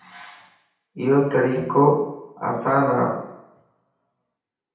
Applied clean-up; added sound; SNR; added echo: none; Bowed string instrument; 15 dB; reverberation time 0.8 s.